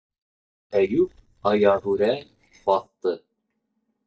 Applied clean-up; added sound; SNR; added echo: neural mask model DeepFilterNet 3.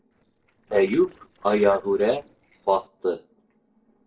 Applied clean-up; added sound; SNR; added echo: neural separator model SepFormer DNS4.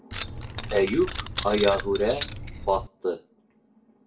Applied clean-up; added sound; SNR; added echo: none; Keys jangling; -1 dB; reverberation time 0.2 s.